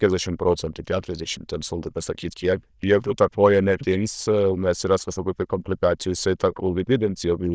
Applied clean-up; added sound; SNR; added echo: neural diffusion model UNIVERSE++.